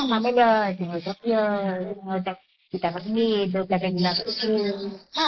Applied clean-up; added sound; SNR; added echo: neural mask model Resemble Enhance denoiser.